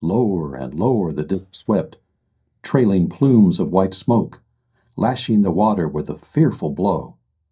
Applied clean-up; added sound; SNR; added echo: neural mask model DeepFilterNet 3.